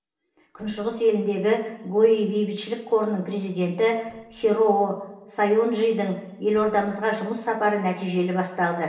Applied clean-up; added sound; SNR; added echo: neural separator model SepFormer DNS4.